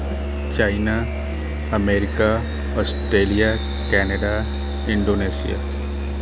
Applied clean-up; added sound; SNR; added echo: none; Musical instrument + Chime; 2 dB; none.